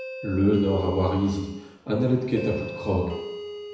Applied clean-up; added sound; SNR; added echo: none; Doorbell; 12 dB; reverberation time 1.0 s.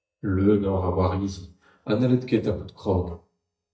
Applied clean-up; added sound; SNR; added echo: neural mask model DeepFilterNet 3.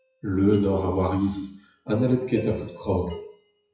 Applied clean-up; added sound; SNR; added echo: classical method WPE with log-MMSE.